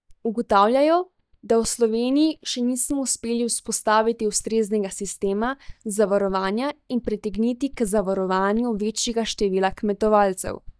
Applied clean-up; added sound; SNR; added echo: neural mask model DeepFilterNet 3.